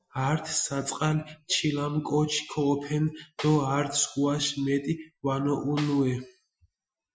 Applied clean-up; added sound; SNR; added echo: classical method Wiener filter.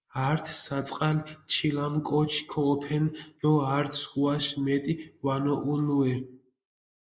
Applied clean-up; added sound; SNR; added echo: neural mask model Resemble Enhance denoiser.